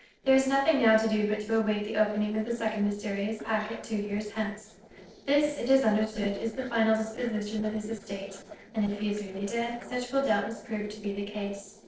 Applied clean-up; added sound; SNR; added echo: neural separator model SepFormer DNS4.